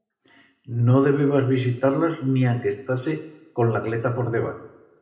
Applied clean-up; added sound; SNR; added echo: none; none; none; reverberation time 0.8 s.